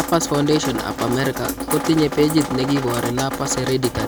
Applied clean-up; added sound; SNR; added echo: none; Drip; 6 dB; none.